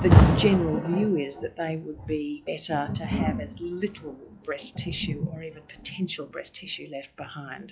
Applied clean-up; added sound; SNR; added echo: classical method log-MMSE.